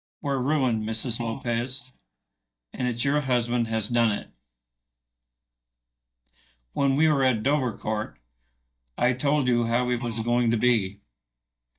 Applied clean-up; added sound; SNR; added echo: neural mask model DeepFilterNet 3.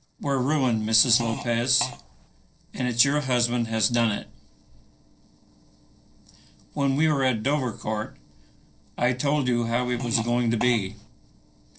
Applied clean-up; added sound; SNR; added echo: neural separator model SepFormer DNS4.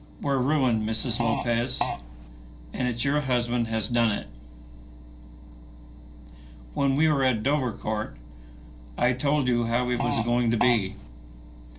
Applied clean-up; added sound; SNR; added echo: none; Fart; 6 dB; reverberation time 0.3 s.